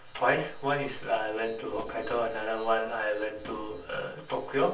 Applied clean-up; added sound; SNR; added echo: none; Gunshot, gunfire; 19 dB; reverberation time 0.3 s.